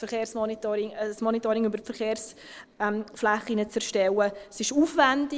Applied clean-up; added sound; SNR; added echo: neural separator model SepFormer DNS4.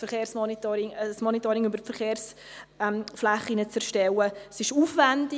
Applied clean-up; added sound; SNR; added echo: none; none; none; none.